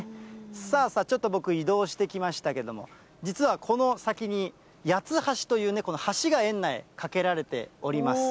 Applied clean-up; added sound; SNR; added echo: none; none; none; none.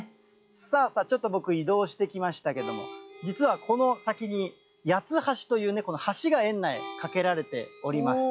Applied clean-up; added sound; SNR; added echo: classical method log-MMSE.